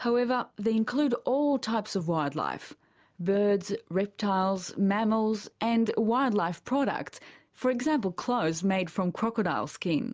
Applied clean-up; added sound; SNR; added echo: none; none; none; none.